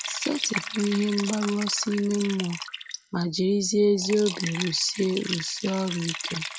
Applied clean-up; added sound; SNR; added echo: none; Liquid; 9 dB; none.